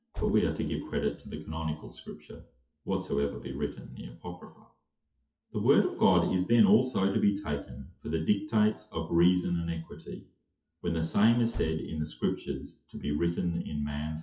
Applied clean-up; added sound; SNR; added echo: classical method WPE with log-MMSE.